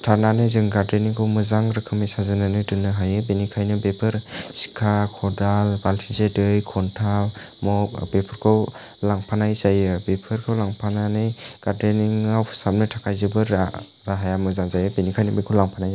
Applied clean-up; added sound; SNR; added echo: none; none; none; none.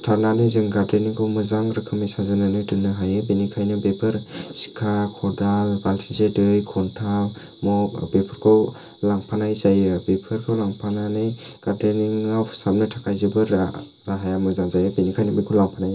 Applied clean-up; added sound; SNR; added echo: none; none; none; reverberation time 0.2 s.